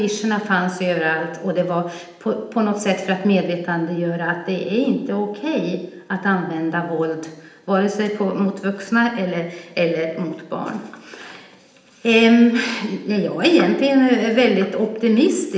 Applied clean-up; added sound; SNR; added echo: none; none; none; reverberation time 0.8 s.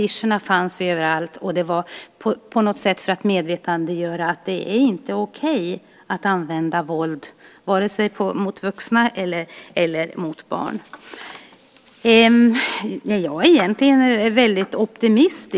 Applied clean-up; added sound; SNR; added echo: none; none; none; none.